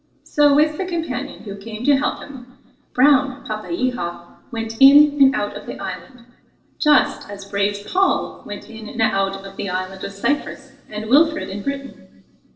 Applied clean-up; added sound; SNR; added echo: none; none; none; reverberation time 0.9 s.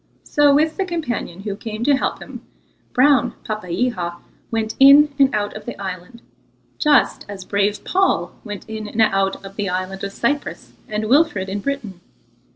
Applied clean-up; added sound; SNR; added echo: none; none; none; none.